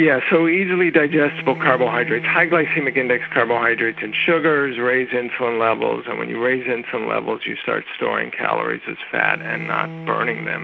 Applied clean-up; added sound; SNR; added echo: none; Bowed string instrument; 19 dB; none.